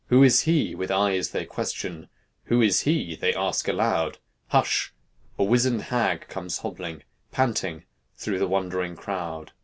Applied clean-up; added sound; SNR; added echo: none; none; none; none.